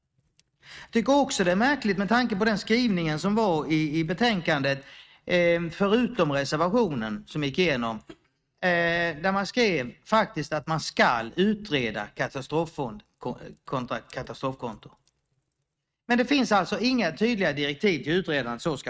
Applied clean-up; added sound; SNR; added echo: neural mask model RNNoise.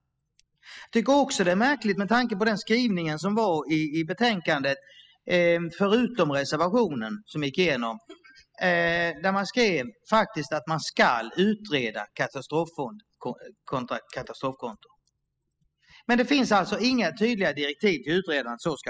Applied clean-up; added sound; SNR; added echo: classical method spectral subtraction.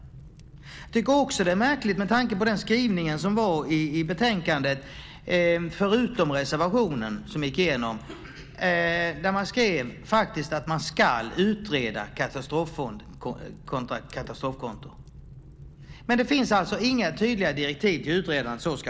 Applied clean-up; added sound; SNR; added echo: none; Fire; 19 dB; none.